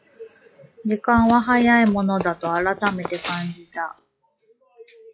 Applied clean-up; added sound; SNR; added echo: classical method log-MMSE.